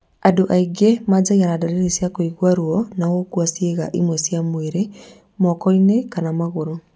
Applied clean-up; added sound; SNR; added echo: none; none; none; none.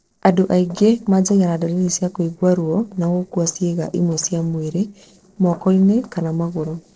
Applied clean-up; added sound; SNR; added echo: neural separator model SepFormer DNS4.